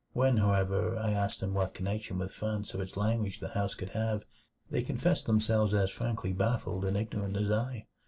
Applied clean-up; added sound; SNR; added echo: neural separator model SepFormer DNS4.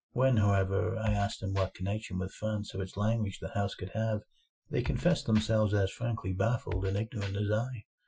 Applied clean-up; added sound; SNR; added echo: classical method Wiener filter.